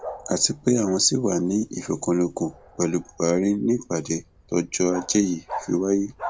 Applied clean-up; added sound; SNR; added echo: none; Bark; 16 dB; none.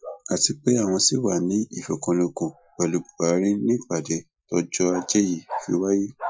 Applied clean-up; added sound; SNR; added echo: classical method Wiener filter.